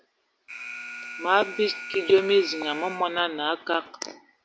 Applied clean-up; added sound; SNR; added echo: none; Alarm; 14 dB; none.